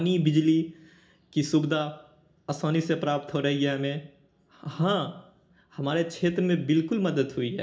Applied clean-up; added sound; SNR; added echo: none; none; none; reverberation time 0.4 s.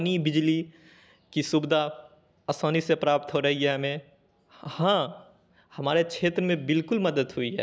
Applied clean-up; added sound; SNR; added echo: none; none; none; none.